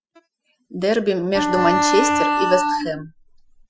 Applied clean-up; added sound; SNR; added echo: classical method Wiener filter.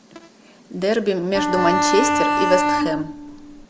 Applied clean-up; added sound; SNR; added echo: none; Bowed string instrument; -2 dB; none.